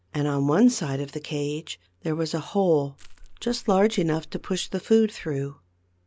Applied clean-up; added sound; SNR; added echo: none; Crushing; 17 dB; none.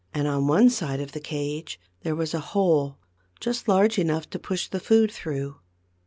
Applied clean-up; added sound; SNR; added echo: none; none; none; none.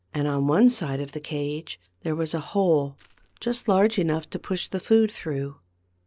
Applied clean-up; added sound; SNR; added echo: neural separator model SepFormer DNS4.